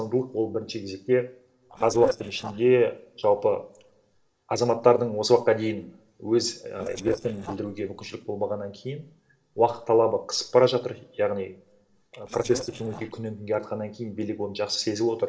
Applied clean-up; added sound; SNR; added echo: neural separator model SepFormer DNS4.